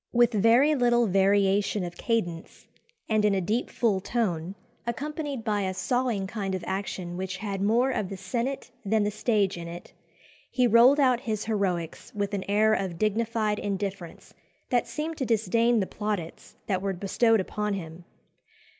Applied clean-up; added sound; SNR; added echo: none; none; none; none.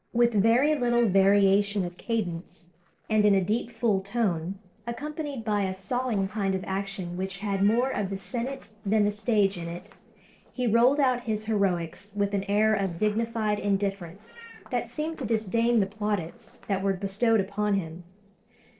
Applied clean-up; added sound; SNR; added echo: neural separator model SepFormer DNS4.